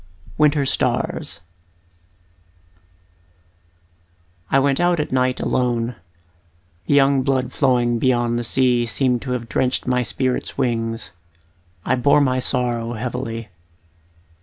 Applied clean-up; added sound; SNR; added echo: none; none; none; none.